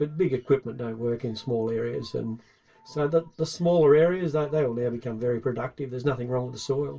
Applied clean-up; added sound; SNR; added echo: none; none; none; reverberation time 0.1 s.